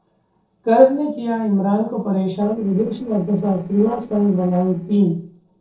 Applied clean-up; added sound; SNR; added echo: neural separator model SepFormer DNS4.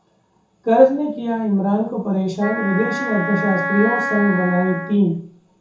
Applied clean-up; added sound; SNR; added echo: none; Wind instrument, woodwind instrument; 6 dB; reverberation time 0.6 s.